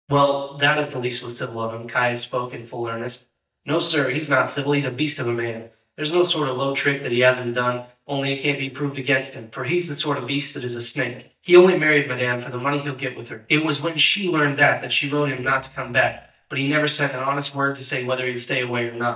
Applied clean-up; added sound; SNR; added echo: neural mask model DeepFilterNet 3.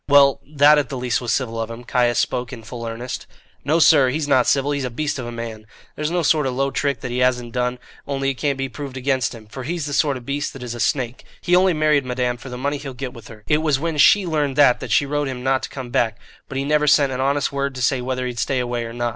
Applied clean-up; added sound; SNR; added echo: none; none; none; none.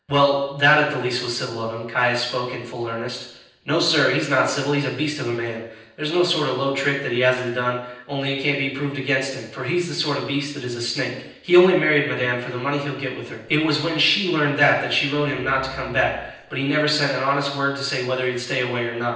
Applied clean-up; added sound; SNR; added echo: neural separator model SepFormer DNS4.